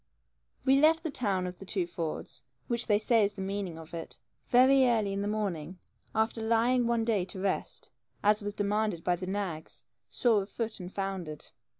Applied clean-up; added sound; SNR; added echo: none; none; none; none.